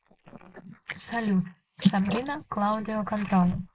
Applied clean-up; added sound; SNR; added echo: neural mask model Resemble Enhance denoiser.